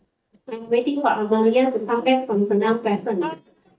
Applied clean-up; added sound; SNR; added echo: neural mask model DeepFilterNet 3.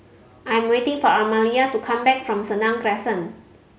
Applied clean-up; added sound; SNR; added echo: none; none; none; none.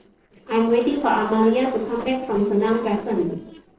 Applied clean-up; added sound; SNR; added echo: neural separator model SepFormer DNS4.